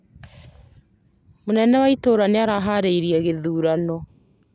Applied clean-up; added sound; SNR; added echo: none; none; none; none.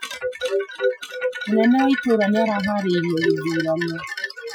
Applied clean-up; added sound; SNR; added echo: classical method Wiener filter.